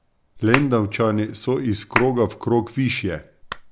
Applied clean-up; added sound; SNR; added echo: none; Hands; 9 dB; none.